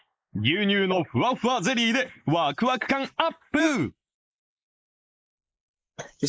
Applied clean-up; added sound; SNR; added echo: neural mask model Resemble Enhance denoiser.